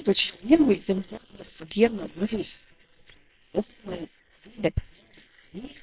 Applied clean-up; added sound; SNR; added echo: neural separator model SepFormer WHAM!.